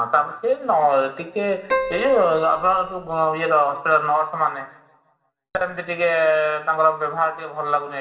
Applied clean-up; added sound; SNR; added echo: none; Keyboard (musical); 7 dB; reverberation time 0.8 s.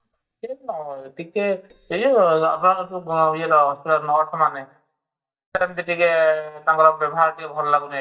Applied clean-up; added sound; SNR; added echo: neural mask model DeepFilterNet 3.